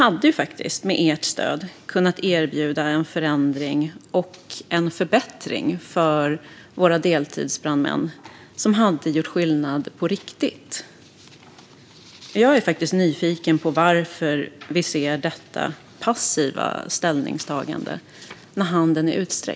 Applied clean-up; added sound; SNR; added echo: none; none; none; none.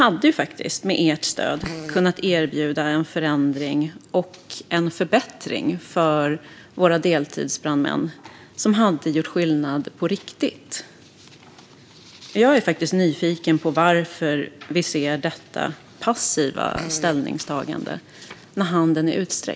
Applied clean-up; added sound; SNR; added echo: none; Fart; 14 dB; none.